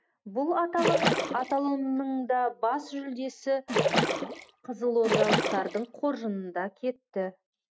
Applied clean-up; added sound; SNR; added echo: none; Splash, splatter; -2 dB; none.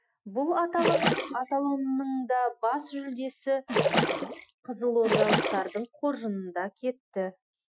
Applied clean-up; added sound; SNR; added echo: classical method Wiener filter.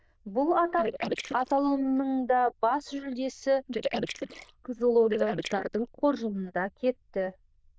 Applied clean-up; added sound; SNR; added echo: neural diffusion model UNIVERSE++.